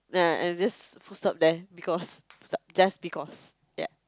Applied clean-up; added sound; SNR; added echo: none; none; none; none.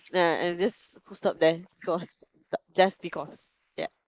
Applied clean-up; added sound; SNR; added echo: neural mask model Resemble Enhance denoiser.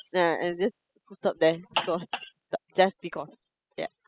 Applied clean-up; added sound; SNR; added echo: classical method spectral subtraction.